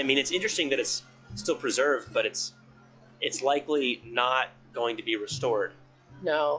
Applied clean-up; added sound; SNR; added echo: classical method log-MMSE.